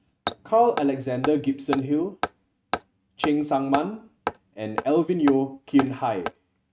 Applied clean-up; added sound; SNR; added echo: neural mask model RNNoise.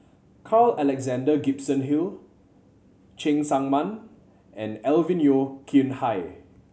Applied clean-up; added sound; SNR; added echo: none; none; none; none.